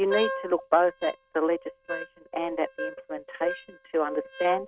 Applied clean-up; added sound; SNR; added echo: neural mask model RNNoise.